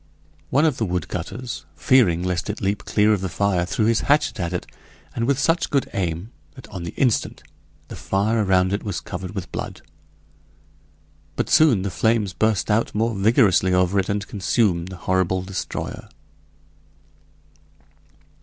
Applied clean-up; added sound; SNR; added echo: none; none; none; none.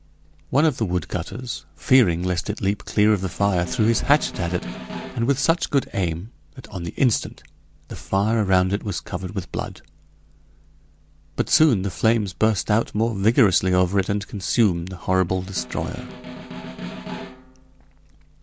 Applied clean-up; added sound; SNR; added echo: none; Snare drum; 13 dB; none.